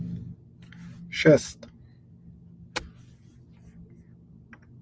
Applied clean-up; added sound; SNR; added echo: none; none; none; none.